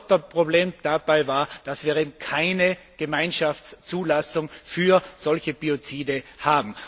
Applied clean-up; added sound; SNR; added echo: none; none; none; none.